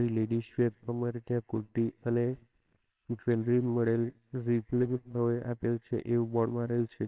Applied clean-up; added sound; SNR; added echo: neural separator model SepFormer WHAMR!.